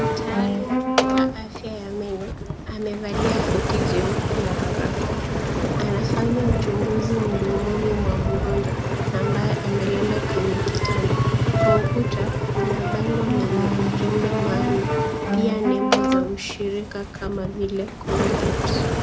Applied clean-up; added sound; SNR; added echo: none; Engine; -5 dB; none.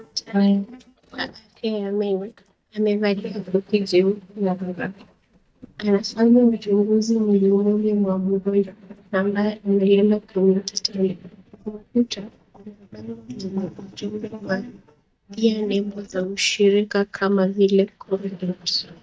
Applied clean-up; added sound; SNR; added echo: neural mask model DeepFilterNet 3.